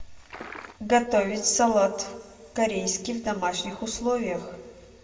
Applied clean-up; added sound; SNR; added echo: none; Liquid; 14 dB; reverberation time 1.3 s.